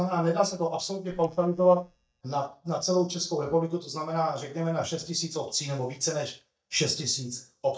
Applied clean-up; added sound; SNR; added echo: neural mask model DeepFilterNet 3.